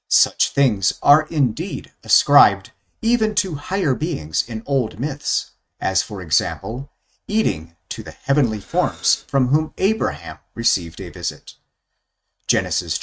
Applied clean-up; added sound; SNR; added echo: neural mask model RNNoise.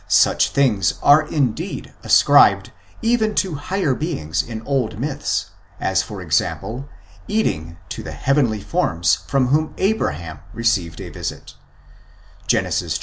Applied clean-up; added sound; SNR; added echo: none; none; none; none.